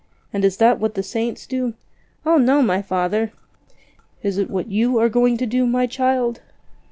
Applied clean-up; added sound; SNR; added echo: none; none; none; none.